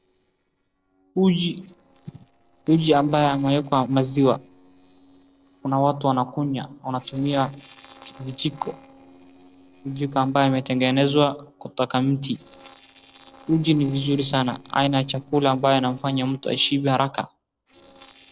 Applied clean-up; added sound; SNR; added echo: neural separator model SepFormer DNS4.